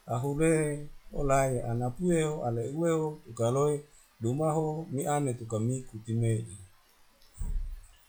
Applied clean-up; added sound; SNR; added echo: classical method log-MMSE.